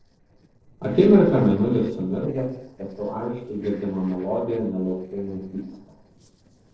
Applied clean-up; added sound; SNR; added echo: neural separator model SepFormer DNS4.